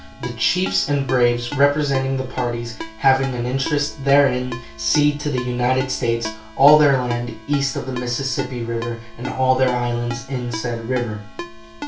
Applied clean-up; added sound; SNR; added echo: none; Ringtone; 14 dB; reverberation time 0.2 s.